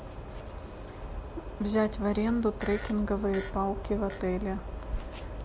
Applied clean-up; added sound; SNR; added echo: none; Fart; 16 dB; none.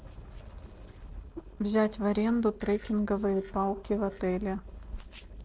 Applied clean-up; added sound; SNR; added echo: neural separator model SepFormer DNS4.